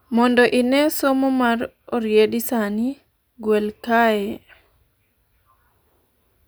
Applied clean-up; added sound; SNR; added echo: none; none; none; none.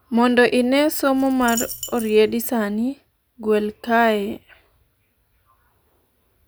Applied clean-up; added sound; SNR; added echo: none; Coin (dropping); 12 dB; none.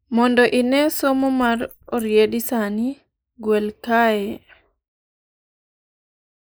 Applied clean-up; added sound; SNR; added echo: neural mask model Resemble Enhance denoiser.